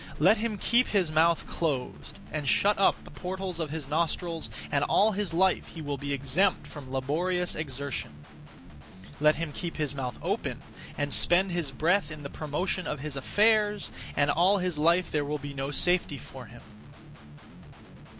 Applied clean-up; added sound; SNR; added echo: none; Guitar; 16 dB; none.